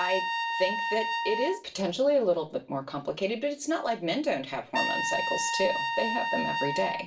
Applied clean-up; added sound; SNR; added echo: none; Trumpet; 3 dB; reverberation time 0.3 s.